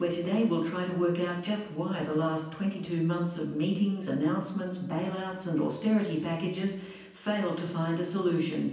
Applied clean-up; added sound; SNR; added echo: none; none; none; reverberation time 0.9 s.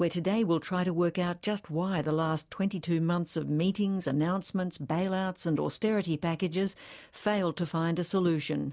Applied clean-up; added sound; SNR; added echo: none; none; none; none.